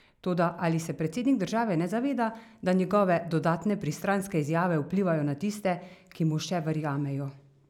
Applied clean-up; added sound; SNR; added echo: none; none; none; none.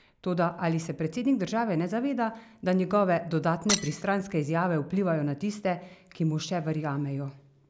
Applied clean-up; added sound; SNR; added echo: none; Shatter; 4 dB; none.